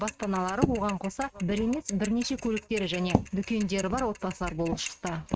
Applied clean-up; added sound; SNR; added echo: neural mask model RNNoise.